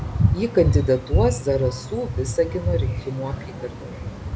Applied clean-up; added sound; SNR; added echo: none; Dog; 0 dB; none.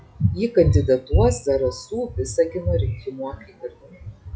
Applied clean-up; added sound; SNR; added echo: classical method log-MMSE.